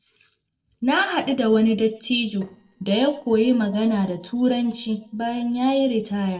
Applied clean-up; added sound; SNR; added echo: neural separator model SepFormer DNS4.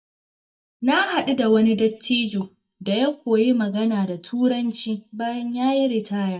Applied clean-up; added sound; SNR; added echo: neural mask model DeepFilterNet 3.